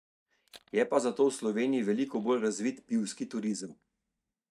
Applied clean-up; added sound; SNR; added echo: neural mask model DeepFilterNet 3.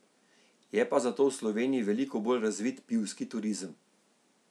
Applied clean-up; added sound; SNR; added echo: none; none; none; none.